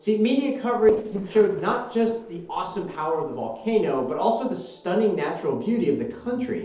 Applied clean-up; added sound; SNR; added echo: neural separator model SepFormer DNS4.